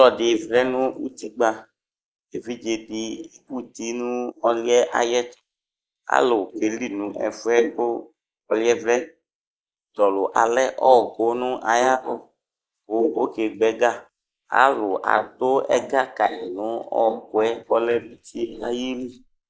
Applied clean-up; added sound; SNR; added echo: neural mask model Resemble Enhance denoiser.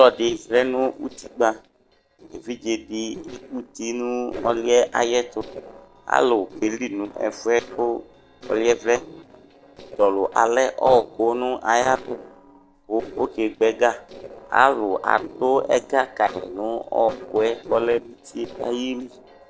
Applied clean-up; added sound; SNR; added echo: neural separator model SepFormer DNS4.